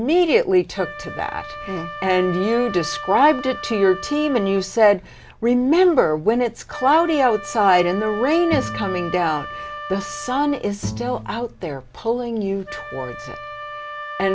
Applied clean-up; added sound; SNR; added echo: none; Bowed string instrument + Wind instrument, woodwind instrument; 12 dB; none.